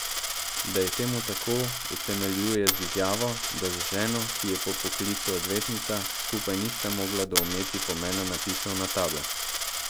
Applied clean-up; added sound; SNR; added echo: none; Coin (dropping); 0 dB; none.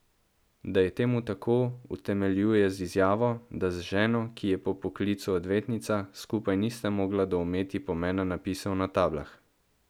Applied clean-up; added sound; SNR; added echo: none; none; none; none.